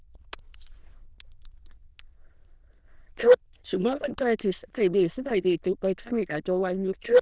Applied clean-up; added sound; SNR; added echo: neural diffusion model UNIVERSE++.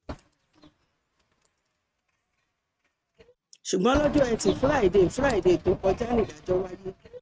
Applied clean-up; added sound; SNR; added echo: neural mask model RNNoise.